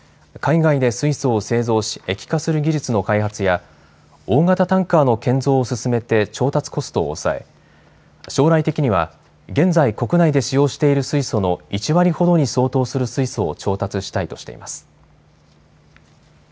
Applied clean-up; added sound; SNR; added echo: none; none; none; none.